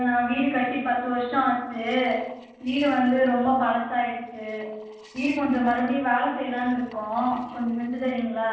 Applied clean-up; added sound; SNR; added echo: neural separator model SepFormer DNS4.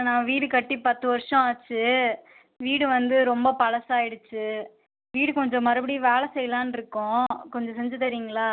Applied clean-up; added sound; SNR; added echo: none; none; none; none.